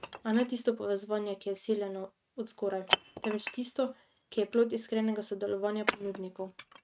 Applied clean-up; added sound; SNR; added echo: neural mask model RNNoise.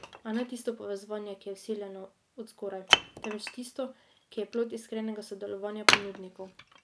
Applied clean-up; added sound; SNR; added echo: none; Wood; -3 dB; none.